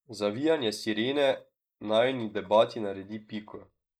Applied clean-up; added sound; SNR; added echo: neural mask model Resemble Enhance denoiser.